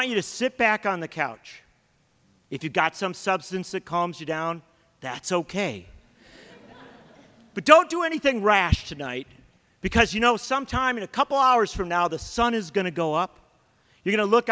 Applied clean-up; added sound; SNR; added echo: none; none; none; none.